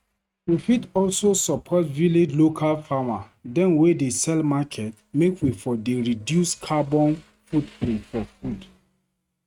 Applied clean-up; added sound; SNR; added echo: neural mask model RNNoise.